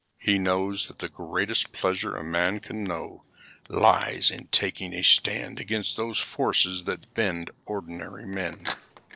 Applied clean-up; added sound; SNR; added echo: neural separator model SepFormer DNS4.